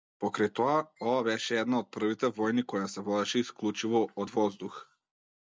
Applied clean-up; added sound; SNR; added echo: none; none; none; none.